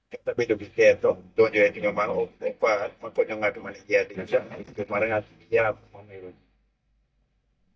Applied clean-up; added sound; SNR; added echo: neural mask model DeepFilterNet 3.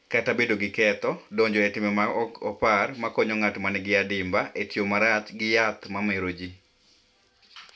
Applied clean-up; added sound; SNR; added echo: none; none; none; none.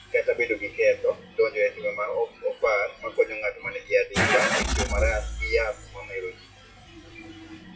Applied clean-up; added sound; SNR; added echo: classical method WPE with log-MMSE.